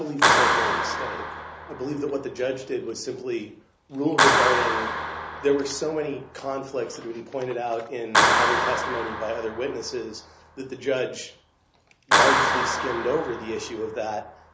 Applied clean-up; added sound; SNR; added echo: none; Clapping; -3 dB; none.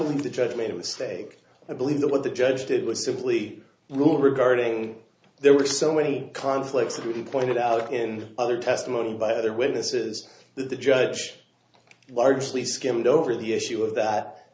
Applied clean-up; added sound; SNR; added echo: none; none; none; none.